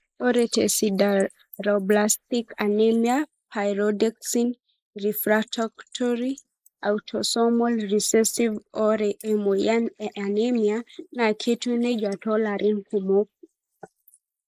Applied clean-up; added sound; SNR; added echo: neural mask model Resemble Enhance denoiser.